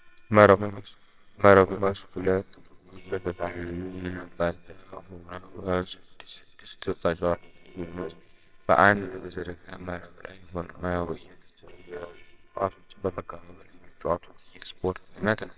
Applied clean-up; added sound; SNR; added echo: neural separator model SepFormer WHAMR!.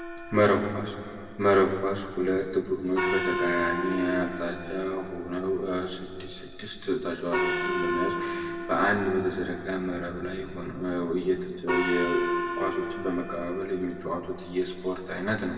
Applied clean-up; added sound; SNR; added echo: none; Gong; 5 dB; reverberation time 2.0 s.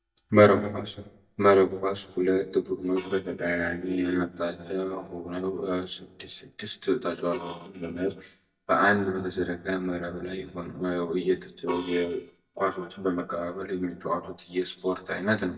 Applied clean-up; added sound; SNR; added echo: neural mask model DeepFilterNet 3.